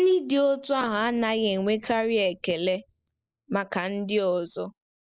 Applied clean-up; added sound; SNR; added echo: neural separator model SepFormer DNS4.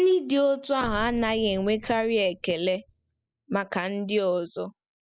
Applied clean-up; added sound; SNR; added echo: none; Drum; 17 dB; none.